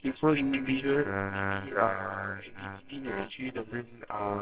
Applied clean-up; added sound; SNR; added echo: neural separator model SepFormer WHAMR!.